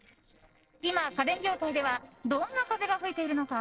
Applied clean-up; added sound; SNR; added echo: neural separator model SepFormer DNS4.